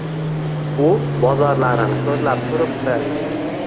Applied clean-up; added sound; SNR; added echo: none; Fixed-wing aircraft, airplane; 1 dB; none.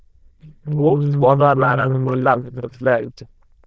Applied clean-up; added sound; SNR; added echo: neural diffusion model UNIVERSE++.